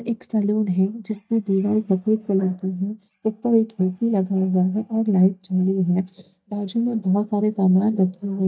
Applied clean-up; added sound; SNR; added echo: neural mask model DeepFilterNet 3.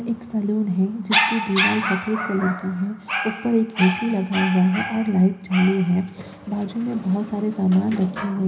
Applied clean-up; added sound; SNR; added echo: none; Dog; 7 dB; reverberation time 0.4 s.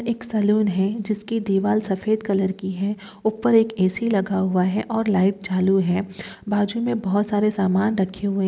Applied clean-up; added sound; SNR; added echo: none; none; none; none.